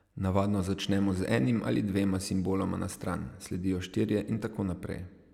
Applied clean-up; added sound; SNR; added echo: none; none; none; none.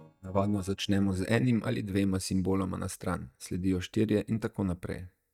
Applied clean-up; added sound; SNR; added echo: neural mask model DeepFilterNet 3.